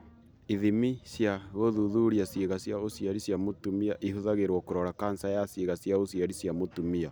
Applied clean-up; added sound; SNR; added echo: none; none; none; none.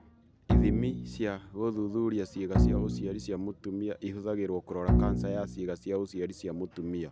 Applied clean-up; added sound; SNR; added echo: none; Bowed string instrument; -4 dB; none.